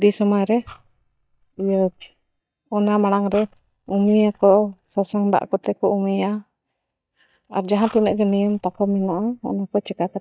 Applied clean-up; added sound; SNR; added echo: neural mask model DeepFilterNet 3.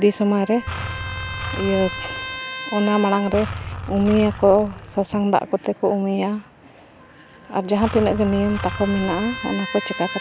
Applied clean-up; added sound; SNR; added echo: none; Trumpet + Engine; 10 dB; none.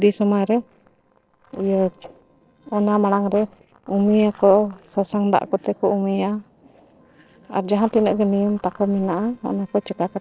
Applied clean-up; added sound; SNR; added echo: neural separator model SepFormer DNS4.